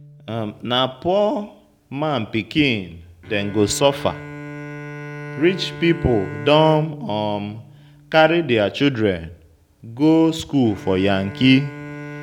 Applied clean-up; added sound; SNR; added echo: none; Bowed string instrument; 16 dB; none.